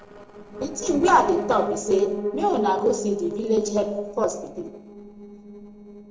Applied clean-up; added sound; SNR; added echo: neural separator model SepFormer DNS4.